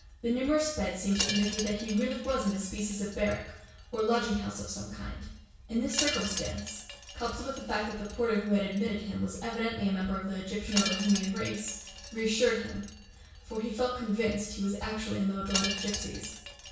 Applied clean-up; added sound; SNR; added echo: none; Wind chime; 9 dB; reverberation time 0.6 s.